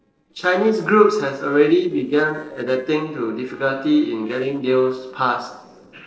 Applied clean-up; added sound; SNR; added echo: neural separator model SepFormer DNS4.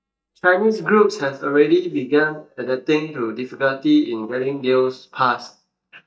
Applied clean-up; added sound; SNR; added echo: neural mask model DeepFilterNet 3.